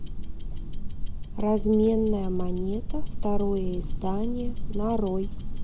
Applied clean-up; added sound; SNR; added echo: none; Tick-tock; -1 dB; none.